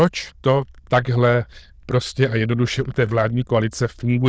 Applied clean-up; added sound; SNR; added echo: neural diffusion model UNIVERSE++.